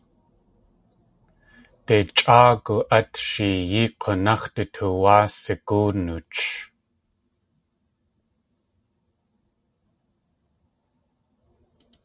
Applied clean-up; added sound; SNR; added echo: none; none; none; none.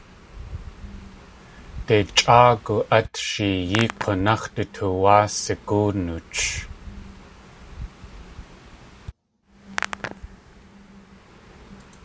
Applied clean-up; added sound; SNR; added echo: none; Hands; 14 dB; none.